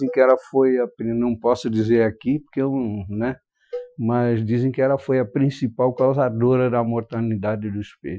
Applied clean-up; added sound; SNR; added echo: classical method Wiener filter.